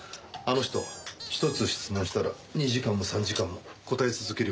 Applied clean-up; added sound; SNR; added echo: none; Squeak; 14 dB; none.